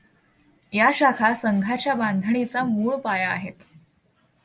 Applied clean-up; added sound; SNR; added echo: none; none; none; none.